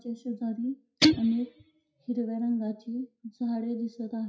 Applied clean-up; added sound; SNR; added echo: classical method WPE with log-MMSE.